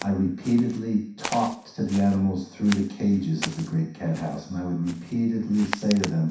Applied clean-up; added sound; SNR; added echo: none; Walk, footsteps; 15 dB; reverberation time 0.6 s.